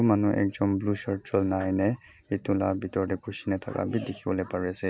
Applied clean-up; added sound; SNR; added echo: none; none; none; none.